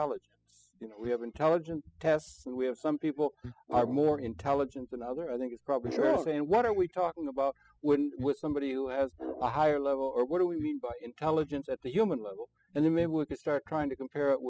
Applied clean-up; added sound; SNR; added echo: classical method spectral subtraction.